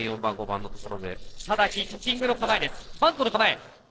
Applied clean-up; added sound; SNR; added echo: neural separator model SepFormer DNS4.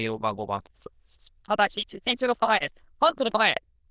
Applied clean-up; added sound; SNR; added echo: neural diffusion model UNIVERSE++.